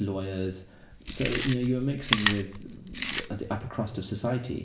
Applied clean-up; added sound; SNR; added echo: none; Chewing, mastication; 4 dB; reverberation time 0.7 s.